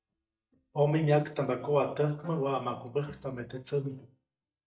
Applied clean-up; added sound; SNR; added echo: neural mask model DeepFilterNet 3.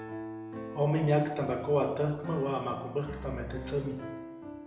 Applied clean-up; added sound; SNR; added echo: none; Piano; 10 dB; reverberation time 0.9 s.